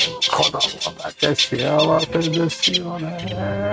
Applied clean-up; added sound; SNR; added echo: neural mask model RNNoise.